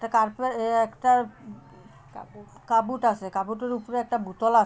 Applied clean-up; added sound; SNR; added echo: none; none; none; none.